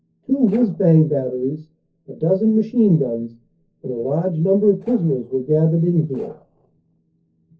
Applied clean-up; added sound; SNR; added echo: neural separator model SepFormer DNS4.